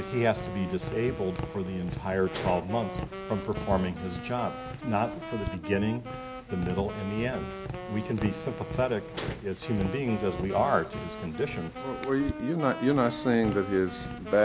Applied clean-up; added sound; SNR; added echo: none; Tap + Wind instrument, woodwind instrument; 8 dB; none.